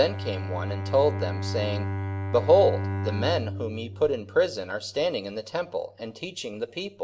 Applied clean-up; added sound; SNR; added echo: none; Bowed string instrument; 6 dB; reverberation time 0.4 s.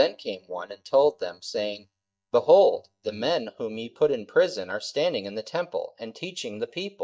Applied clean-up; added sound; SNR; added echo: neural mask model DeepFilterNet 3.